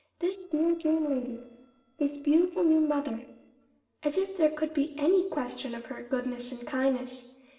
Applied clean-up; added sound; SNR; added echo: neural separator model SepFormer DNS4.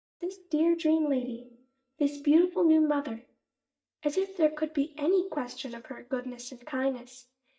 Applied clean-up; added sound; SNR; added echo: neural mask model DeepFilterNet 3.